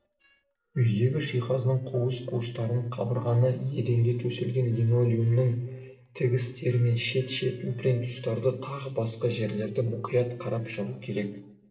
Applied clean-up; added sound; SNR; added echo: neural separator model SepFormer DNS4.